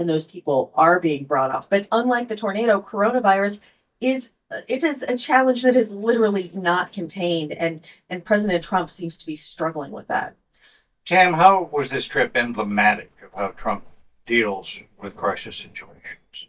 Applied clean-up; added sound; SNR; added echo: neural mask model DeepFilterNet 3.